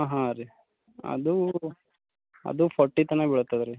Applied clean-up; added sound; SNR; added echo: none; none; none; none.